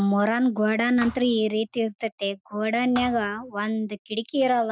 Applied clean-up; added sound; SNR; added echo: neural mask model RNNoise.